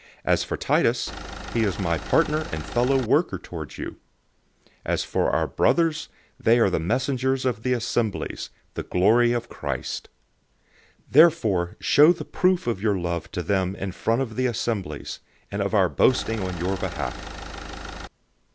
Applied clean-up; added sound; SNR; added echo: none; Engine; 10 dB; none.